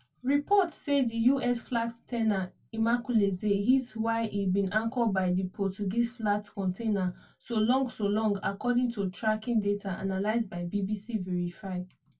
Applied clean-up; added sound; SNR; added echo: none; none; none; reverberation time 0.1 s.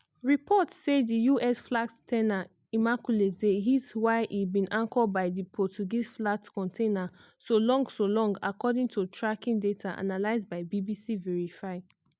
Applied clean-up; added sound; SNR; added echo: none; none; none; none.